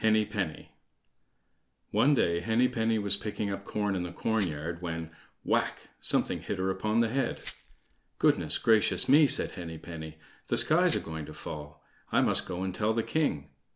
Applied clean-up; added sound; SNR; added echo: none; Glass; 18 dB; none.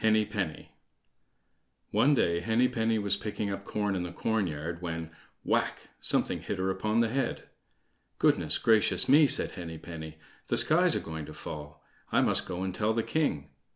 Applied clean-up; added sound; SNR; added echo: none; none; none; none.